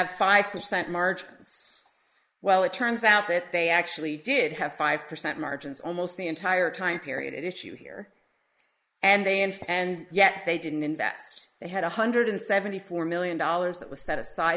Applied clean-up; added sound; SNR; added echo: neural mask model Resemble Enhance denoiser.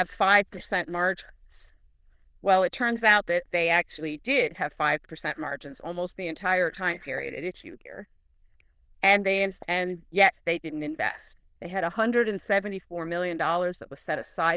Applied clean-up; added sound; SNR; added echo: neural diffusion model UNIVERSE++.